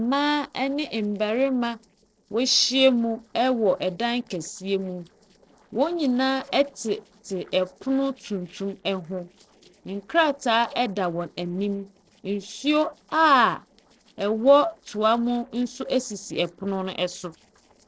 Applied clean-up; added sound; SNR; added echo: neural separator model SepFormer DNS4.